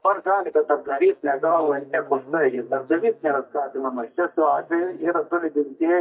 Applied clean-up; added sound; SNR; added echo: neural mask model DeepFilterNet 3.